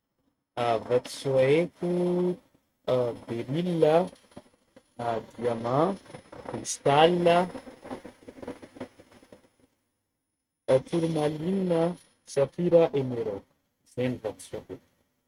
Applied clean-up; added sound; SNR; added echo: neural mask model RNNoise.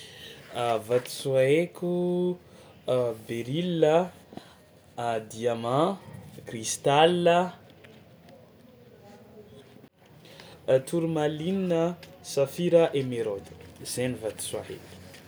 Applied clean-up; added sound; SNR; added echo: none; none; none; none.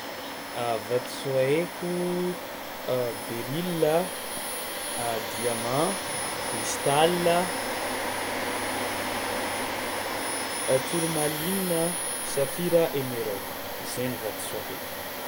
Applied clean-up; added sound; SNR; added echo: none; Domestic sounds, home sounds; 2 dB; none.